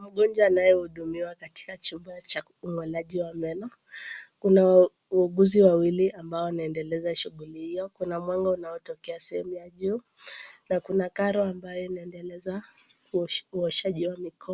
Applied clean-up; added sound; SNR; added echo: none; none; none; none.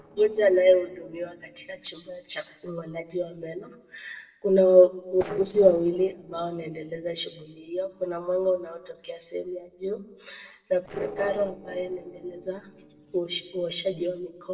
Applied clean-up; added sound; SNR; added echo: neural separator model SepFormer DNS4.